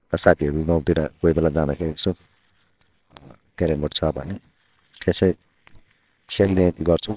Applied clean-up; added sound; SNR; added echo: neural separator model SepFormer WHAMR!.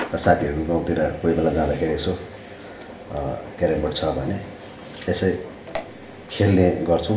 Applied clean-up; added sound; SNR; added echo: none; Engine; 16 dB; reverberation time 0.6 s.